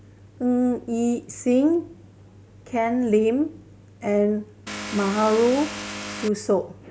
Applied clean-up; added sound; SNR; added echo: none; Vehicle; 9 dB; none.